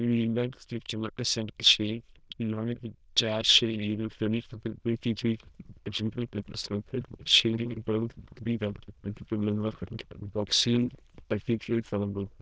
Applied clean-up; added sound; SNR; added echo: neural diffusion model UNIVERSE++.